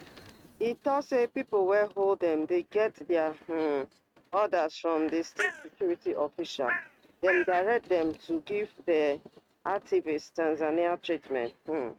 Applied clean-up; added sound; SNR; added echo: neural mask model RNNoise.